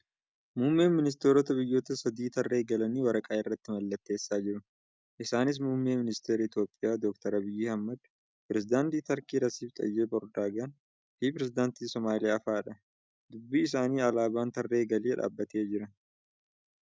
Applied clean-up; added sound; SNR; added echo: none; none; none; none.